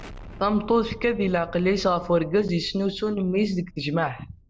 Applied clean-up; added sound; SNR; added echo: none; Explosion; 19 dB; none.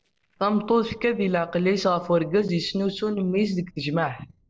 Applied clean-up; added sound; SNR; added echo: neural separator model SepFormer DNS4.